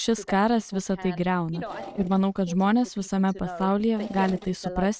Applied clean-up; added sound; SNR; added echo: neural mask model RNNoise.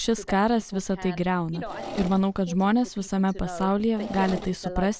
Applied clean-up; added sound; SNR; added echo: none; Engine / Mechanisms; 13 dB; none.